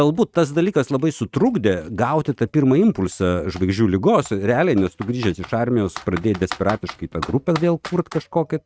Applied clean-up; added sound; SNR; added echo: neural mask model RNNoise.